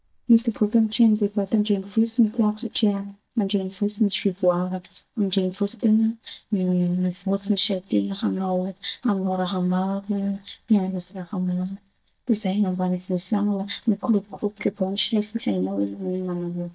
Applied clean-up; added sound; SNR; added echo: neural mask model DeepFilterNet 3.